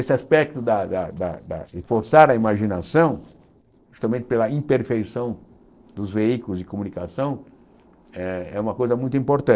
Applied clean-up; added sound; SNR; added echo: neural separator model SepFormer DNS4.